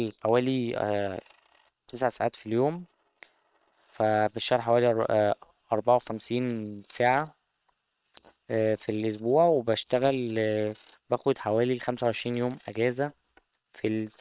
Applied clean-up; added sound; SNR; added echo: neural separator model SepFormer WHAM!.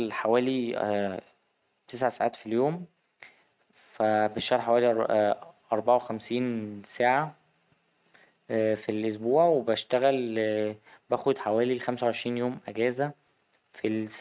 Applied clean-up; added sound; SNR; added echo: none; none; none; none.